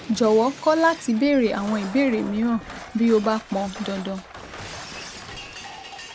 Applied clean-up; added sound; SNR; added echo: none; Shatter; 15 dB; none.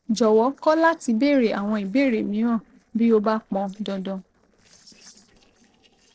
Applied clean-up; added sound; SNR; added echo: neural separator model SepFormer DNS4.